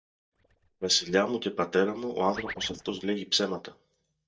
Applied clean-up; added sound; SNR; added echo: neural mask model DeepFilterNet 3.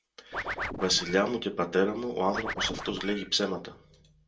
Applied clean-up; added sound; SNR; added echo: none; Scratching (performance technique); 7 dB; reverberation time 0.2 s.